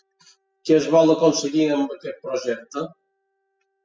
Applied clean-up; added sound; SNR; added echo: classical method spectral subtraction.